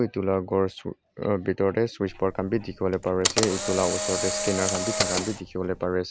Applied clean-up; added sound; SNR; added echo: none; Camera; 3 dB; none.